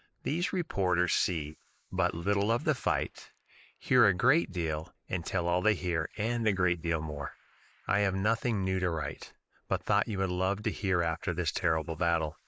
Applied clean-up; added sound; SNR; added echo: neural mask model Resemble Enhance denoiser.